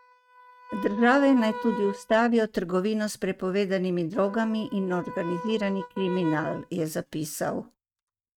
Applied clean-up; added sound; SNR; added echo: neural mask model RNNoise.